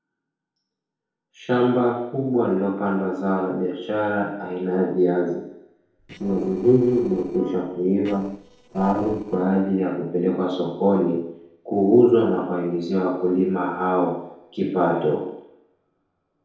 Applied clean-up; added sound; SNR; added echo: neural separator model SepFormer DNS4.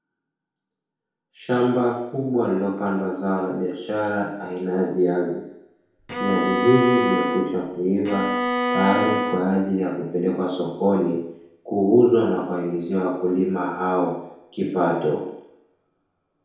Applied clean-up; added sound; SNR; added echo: none; Bowed string instrument; 1 dB; reverberation time 0.9 s.